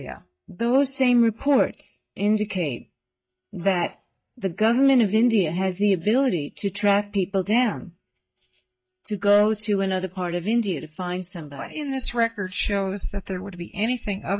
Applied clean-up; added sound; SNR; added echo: neural mask model DeepFilterNet 3.